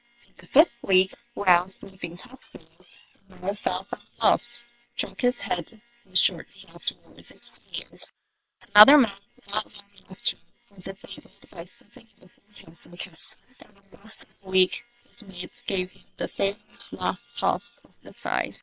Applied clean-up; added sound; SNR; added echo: neural separator model SepFormer WHAM!.